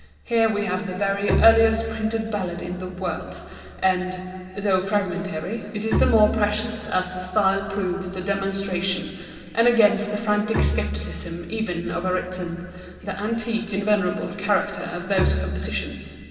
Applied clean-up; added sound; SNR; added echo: none; Bowed string instrument; 7 dB; reverberation time 2.5 s.